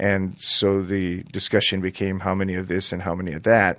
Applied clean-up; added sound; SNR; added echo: none; none; none; none.